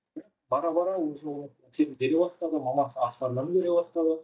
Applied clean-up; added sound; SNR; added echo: neural mask model DeepFilterNet 3.